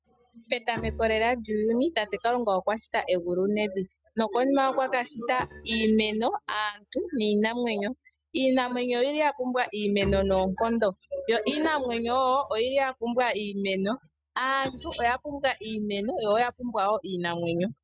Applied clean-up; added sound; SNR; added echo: neural mask model RNNoise.